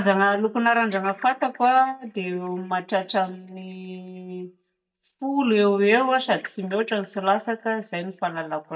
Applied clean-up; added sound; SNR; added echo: neural mask model DeepFilterNet 3.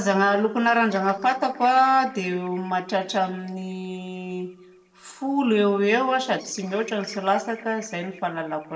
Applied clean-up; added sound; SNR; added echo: neural separator model SepFormer DNS4.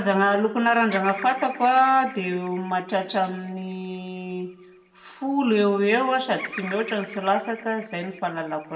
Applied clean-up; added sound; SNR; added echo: none; Bird vocalization, bird call, bird song; 18 dB; reverberation time 0.6 s.